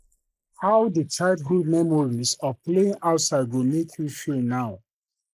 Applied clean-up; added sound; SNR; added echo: neural mask model Resemble Enhance denoiser.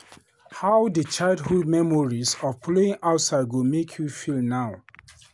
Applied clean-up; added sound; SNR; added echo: none; none; none; none.